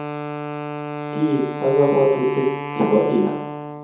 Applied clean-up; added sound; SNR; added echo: none; Wind instrument, woodwind instrument; 7 dB; reverberation time 0.7 s.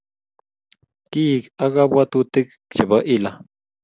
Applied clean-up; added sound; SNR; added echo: none; none; none; none.